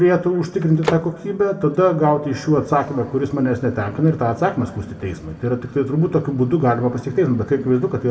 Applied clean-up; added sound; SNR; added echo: none; Microwave oven; 18 dB; reverberation time 1.5 s.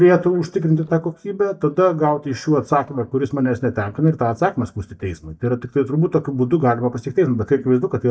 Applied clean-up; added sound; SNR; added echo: neural mask model DeepFilterNet 3.